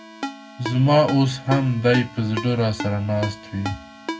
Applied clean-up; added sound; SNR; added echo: none; Ringtone; 11 dB; reverberation time 0.3 s.